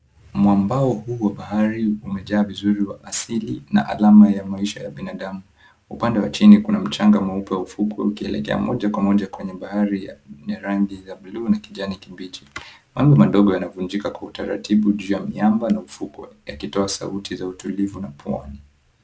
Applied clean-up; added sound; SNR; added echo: none; none; none; none.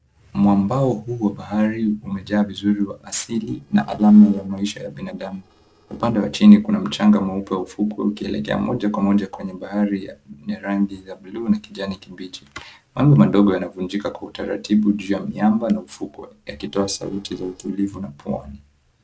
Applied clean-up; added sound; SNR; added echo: neural separator model SepFormer DNS4.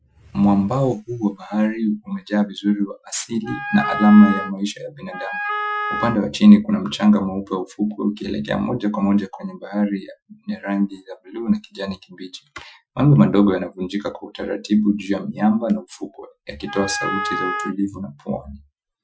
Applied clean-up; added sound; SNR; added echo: classical method Wiener filter.